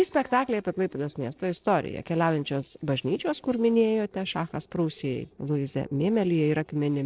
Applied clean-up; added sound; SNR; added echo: neural separator model SepFormer DNS4.